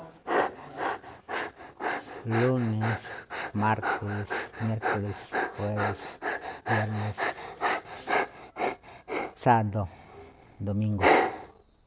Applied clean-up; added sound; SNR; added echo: none; Dog; 0 dB; none.